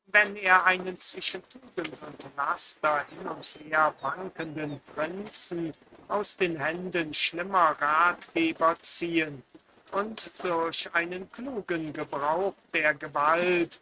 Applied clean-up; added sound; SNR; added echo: neural mask model RNNoise.